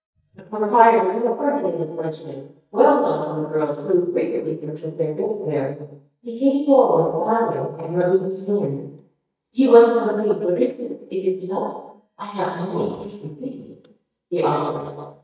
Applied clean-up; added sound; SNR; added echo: neural mask model DeepFilterNet 3.